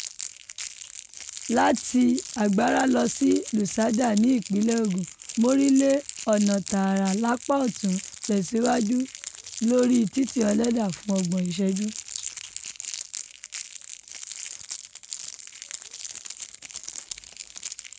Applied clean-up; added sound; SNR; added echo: none; Crackle; 12 dB; none.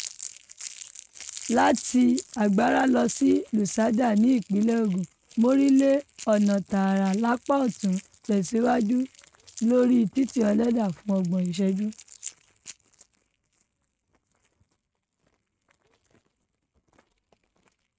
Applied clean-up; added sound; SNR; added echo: neural mask model RNNoise.